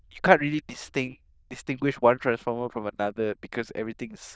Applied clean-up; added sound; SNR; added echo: neural diffusion model UNIVERSE++.